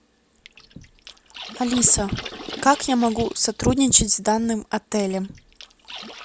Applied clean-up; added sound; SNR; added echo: none; Water / Splash, splatter; 17 dB; none.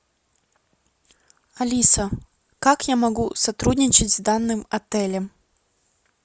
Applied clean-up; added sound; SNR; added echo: none; none; none; none.